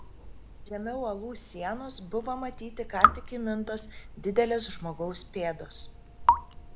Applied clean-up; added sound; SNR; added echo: none; Raindrop / Drip; -2 dB; none.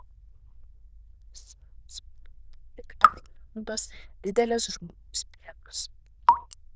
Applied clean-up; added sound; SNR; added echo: neural diffusion model UNIVERSE++.